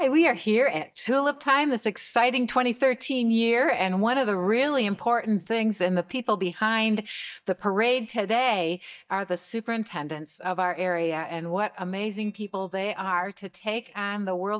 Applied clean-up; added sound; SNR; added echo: neural mask model DeepFilterNet 3.